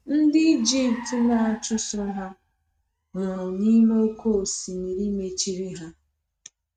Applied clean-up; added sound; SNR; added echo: neural mask model RNNoise.